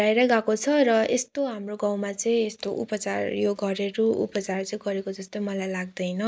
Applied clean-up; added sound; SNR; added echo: none; none; none; none.